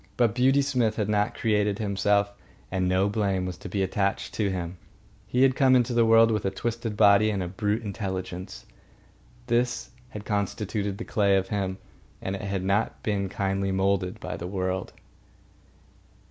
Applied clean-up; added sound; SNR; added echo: none; none; none; none.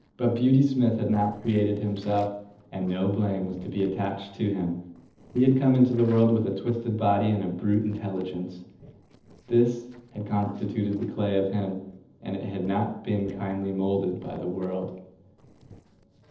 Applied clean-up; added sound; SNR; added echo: neural separator model SepFormer DNS4.